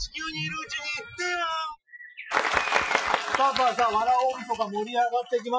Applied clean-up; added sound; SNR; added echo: classical method Wiener filter.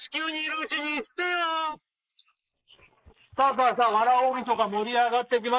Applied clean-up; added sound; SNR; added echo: neural mask model Resemble Enhance denoiser.